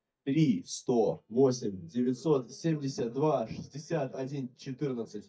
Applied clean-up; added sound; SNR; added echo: neural mask model DeepFilterNet 3.